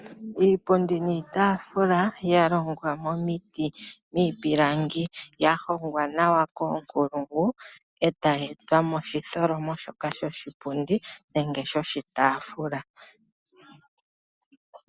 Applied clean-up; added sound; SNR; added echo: none; none; none; none.